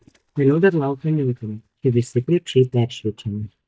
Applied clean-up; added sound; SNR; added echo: neural mask model DeepFilterNet 3.